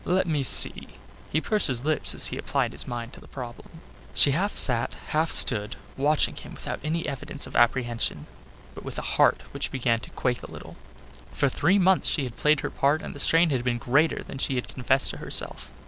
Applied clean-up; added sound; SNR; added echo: none; none; none; none.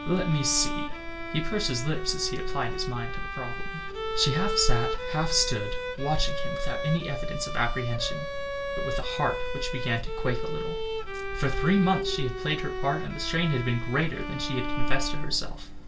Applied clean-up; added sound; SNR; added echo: none; Bowed string instrument; 7 dB; reverberation time 0.2 s.